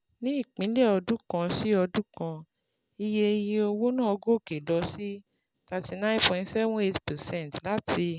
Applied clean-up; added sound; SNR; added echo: none; none; none; none.